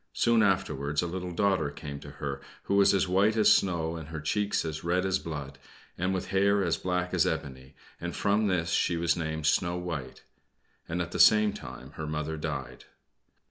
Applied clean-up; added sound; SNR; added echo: none; none; none; none.